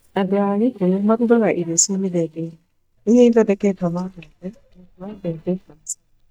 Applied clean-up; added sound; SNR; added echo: neural mask model DeepFilterNet 3.